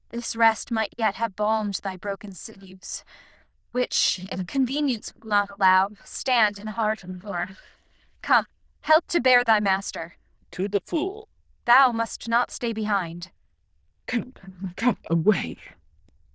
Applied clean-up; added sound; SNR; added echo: neural diffusion model UNIVERSE++.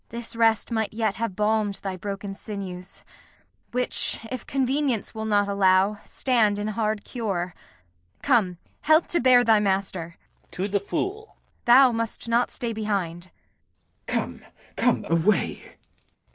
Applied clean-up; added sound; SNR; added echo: none; none; none; none.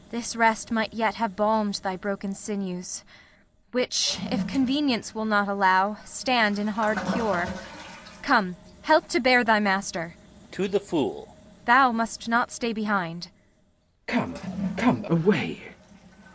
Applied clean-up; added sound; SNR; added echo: none; Toilet flush; 14 dB; none.